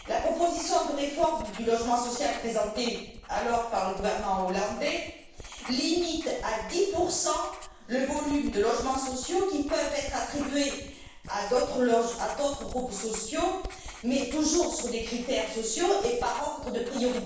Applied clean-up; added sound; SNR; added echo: none; Writing; 15 dB; reverberation time 0.7 s.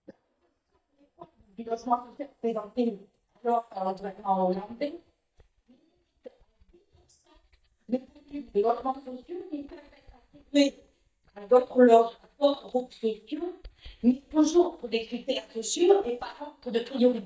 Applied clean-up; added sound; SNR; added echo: neural mask model DeepFilterNet 3.